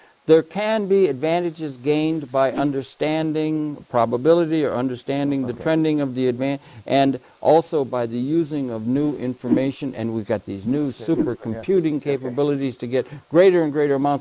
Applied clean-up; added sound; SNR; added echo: neural mask model Resemble Enhance denoiser.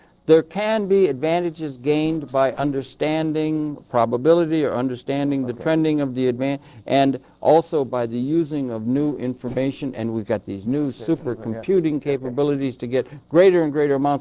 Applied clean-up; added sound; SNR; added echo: neural separator model SepFormer DNS4.